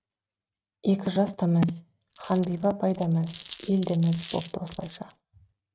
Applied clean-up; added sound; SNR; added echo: neural mask model RNNoise.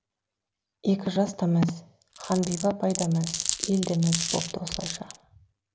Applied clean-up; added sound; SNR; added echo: none; Glass; 6 dB; none.